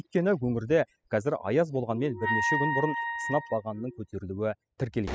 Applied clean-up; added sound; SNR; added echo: classical method spectral subtraction.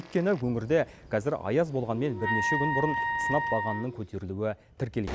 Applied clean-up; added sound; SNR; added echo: none; Wind instrument, woodwind instrument; 2 dB; none.